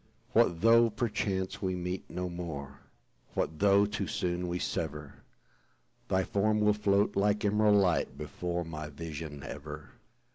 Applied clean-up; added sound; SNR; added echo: none; none; none; none.